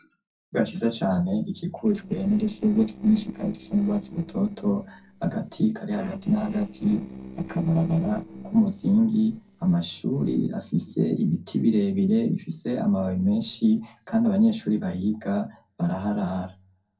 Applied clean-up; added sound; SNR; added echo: neural separator model SepFormer DNS4.